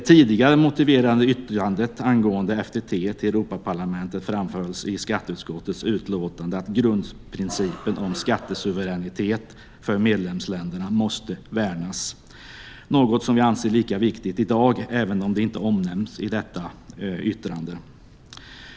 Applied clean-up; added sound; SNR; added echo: none; none; none; none.